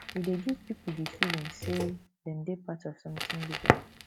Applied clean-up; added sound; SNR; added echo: none; Crackle; -1 dB; none.